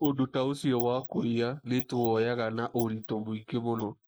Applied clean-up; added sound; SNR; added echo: neural mask model Resemble Enhance denoiser.